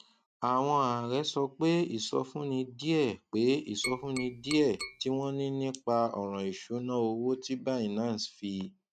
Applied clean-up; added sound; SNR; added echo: neural mask model RNNoise.